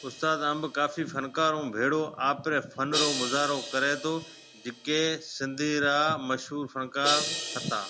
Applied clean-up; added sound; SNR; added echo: none; Crash cymbal; 8 dB; none.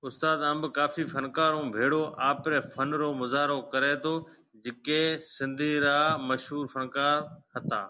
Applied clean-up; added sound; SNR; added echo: none; none; none; none.